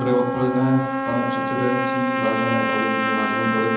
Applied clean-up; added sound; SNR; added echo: none; Trumpet; 1 dB; reverberation time 0.8 s.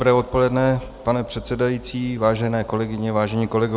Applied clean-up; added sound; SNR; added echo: none; none; none; none.